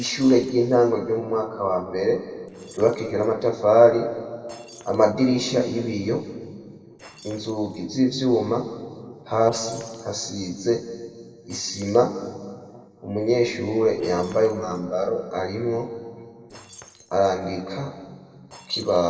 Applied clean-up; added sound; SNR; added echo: neural separator model SepFormer DNS4.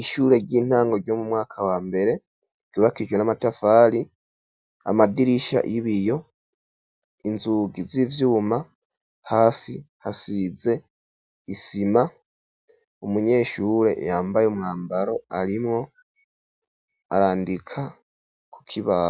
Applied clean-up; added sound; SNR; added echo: none; none; none; none.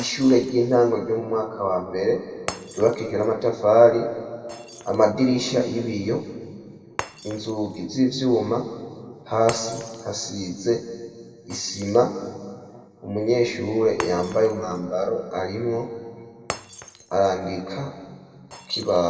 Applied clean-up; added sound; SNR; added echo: none; Shatter; 19 dB; reverberation time 1.9 s.